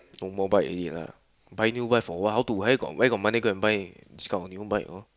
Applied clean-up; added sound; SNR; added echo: none; none; none; none.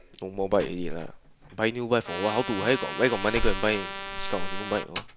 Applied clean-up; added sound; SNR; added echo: none; Trumpet + Slam; 4 dB; none.